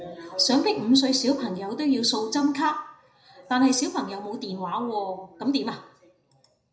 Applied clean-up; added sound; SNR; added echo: none; none; none; reverberation time 0.5 s.